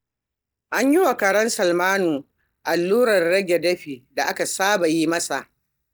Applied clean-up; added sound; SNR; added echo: neural mask model DeepFilterNet 3.